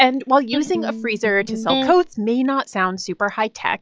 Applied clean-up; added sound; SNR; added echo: classical method log-MMSE.